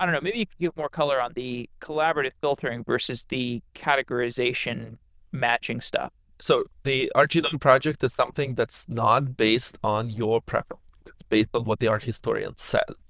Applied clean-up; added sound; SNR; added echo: neural diffusion model UNIVERSE++.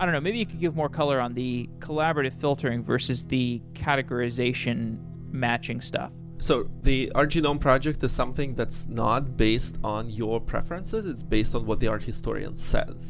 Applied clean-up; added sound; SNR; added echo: none; Guitar; 15 dB; none.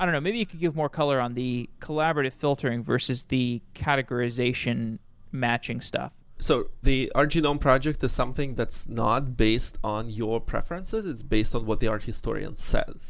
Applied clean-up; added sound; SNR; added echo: none; none; none; none.